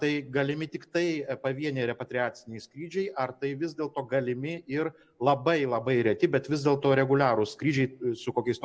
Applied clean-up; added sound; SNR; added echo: none; none; none; none.